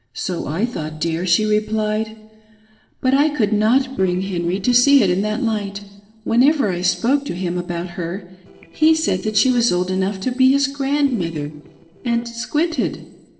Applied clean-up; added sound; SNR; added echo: neural separator model SepFormer DNS4.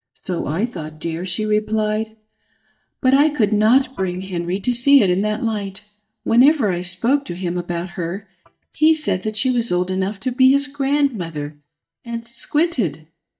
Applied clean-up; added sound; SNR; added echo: neural mask model DeepFilterNet 3.